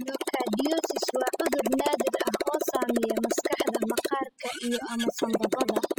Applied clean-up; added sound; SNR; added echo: classical method spectral subtraction.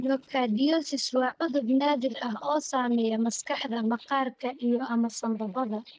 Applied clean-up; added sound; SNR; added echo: neural mask model DeepFilterNet 3.